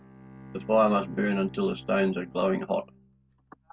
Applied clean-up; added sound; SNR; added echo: none; Bowed string instrument; 17 dB; none.